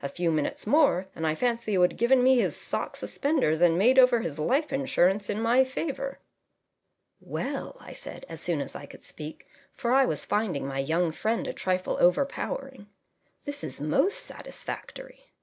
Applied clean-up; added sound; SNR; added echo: none; none; none; none.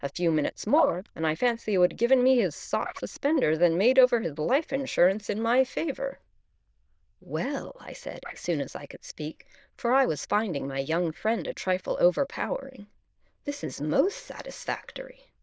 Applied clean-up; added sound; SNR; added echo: neural diffusion model UNIVERSE++.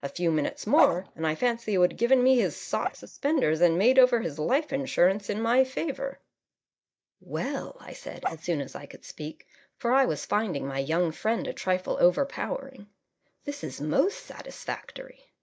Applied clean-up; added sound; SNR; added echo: neural mask model DeepFilterNet 3.